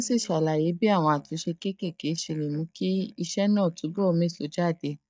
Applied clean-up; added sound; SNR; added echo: neural mask model DeepFilterNet 3.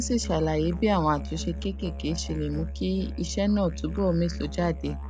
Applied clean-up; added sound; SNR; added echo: none; Musical instrument; 7 dB; none.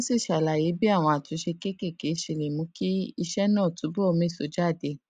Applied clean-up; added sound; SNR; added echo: none; none; none; none.